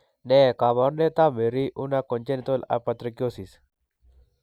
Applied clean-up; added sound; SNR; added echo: none; none; none; none.